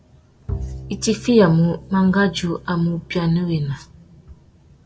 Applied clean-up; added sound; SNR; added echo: none; Bowed string instrument; 14 dB; reverberation time 0.7 s.